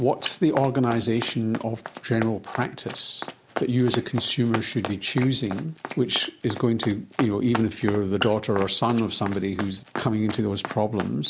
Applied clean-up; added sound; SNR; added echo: none; Run; 12 dB; none.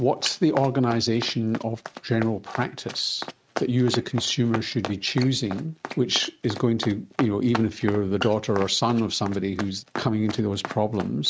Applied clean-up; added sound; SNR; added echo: neural mask model RNNoise.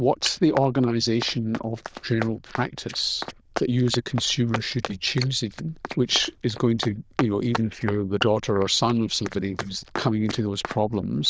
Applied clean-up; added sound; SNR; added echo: neural diffusion model UNIVERSE++.